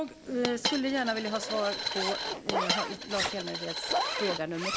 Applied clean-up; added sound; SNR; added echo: none; Coin (dropping) + Zipper (clothing); 0 dB; none.